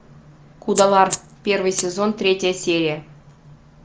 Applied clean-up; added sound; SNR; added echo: none; Rattle (instrument); 8 dB; none.